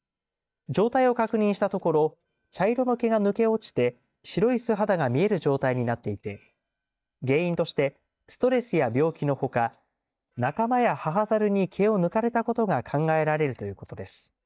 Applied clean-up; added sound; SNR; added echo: neural mask model DeepFilterNet 3.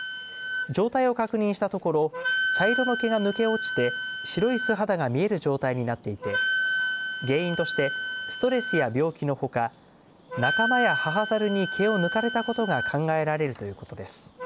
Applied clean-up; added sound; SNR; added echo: none; Wind instrument, woodwind instrument; 5 dB; none.